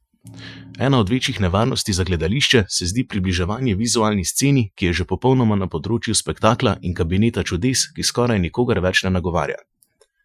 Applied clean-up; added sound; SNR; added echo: classical method Wiener filter.